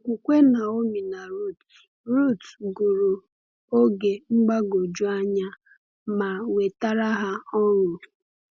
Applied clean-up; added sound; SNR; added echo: none; none; none; none.